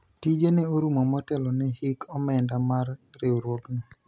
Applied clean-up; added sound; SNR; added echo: none; none; none; none.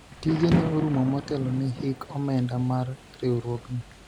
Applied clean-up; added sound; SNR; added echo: none; Thunder / Rain; 8 dB; none.